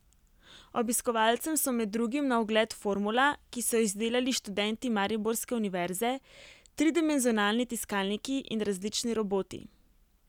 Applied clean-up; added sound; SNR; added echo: none; none; none; none.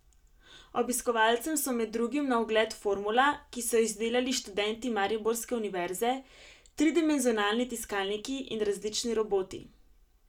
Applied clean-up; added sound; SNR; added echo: none; none; none; reverberation time 0.2 s.